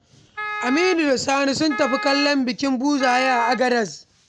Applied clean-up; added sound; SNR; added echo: none; Wind instrument, woodwind instrument; 10 dB; none.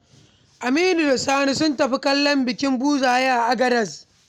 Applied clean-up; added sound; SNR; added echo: none; none; none; none.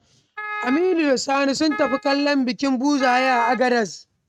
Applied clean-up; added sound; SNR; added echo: neural mask model RNNoise.